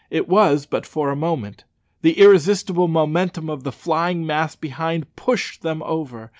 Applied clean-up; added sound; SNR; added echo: none; none; none; none.